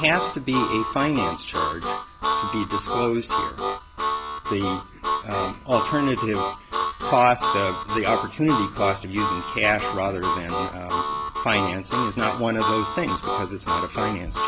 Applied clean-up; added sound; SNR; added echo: none; Harmonica; 2 dB; none.